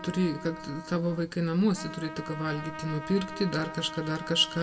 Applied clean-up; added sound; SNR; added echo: none; Trumpet; 12 dB; reverberation time 1.0 s.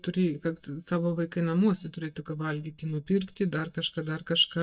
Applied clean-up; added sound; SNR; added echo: neural mask model DeepFilterNet 3.